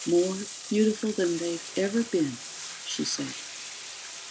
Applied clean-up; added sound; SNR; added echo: none; Bathtub (filling or washing); 11 dB; none.